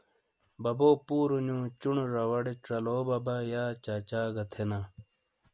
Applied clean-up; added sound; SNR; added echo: none; none; none; none.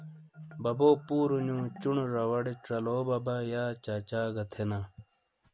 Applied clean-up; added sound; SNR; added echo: none; Marimba, xylophone; 19 dB; none.